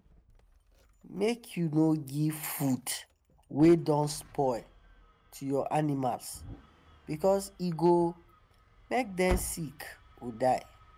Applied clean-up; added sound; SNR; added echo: none; Engine starting; 16 dB; none.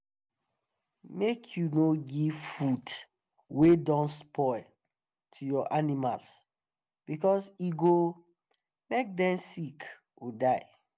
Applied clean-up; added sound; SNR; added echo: none; none; none; none.